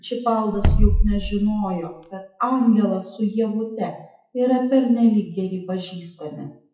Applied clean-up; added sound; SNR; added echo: classical method WPE with log-MMSE.